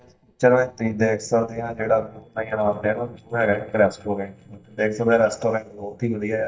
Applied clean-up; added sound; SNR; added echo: neural mask model DeepFilterNet 3.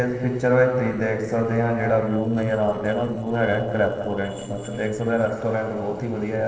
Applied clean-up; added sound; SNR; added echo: neural separator model SepFormer DNS4.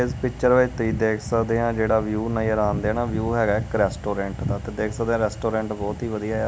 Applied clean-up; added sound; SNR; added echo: none; none; none; none.